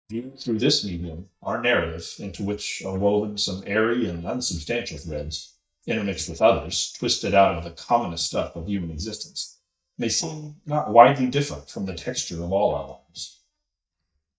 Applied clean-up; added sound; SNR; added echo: neural mask model DeepFilterNet 3.